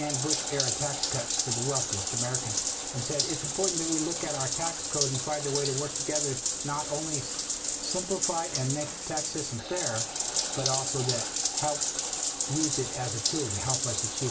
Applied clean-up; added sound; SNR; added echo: none; Bathtub (filling or washing); -3 dB; reverberation time 0.2 s.